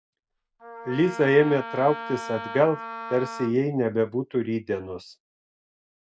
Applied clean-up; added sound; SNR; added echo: none; Wind instrument, woodwind instrument; 11 dB; none.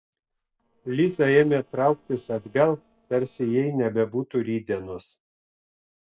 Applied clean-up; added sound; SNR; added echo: neural separator model SepFormer DNS4.